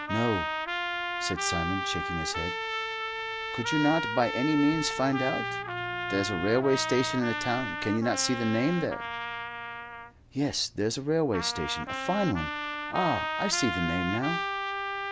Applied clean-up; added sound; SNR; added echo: none; Trumpet; 3 dB; none.